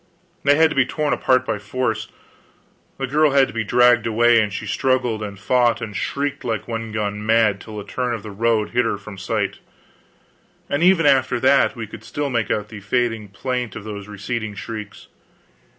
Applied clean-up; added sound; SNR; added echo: none; none; none; none.